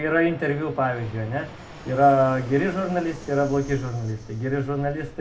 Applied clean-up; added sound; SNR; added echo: none; Fixed-wing aircraft, airplane; 20 dB; reverberation time 0.2 s.